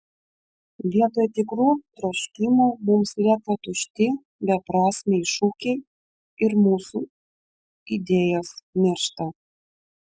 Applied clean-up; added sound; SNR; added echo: none; none; none; none.